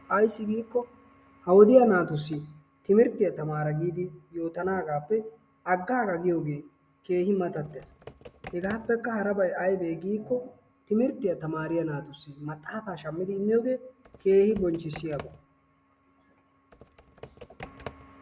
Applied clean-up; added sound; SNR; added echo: none; Computer keyboard; 19 dB; none.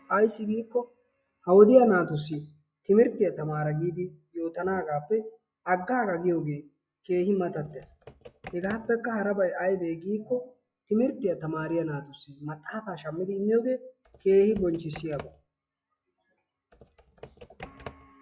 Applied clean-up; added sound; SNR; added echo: classical method log-MMSE.